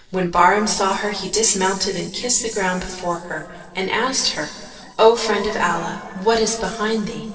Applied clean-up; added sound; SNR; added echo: neural separator model SepFormer DNS4.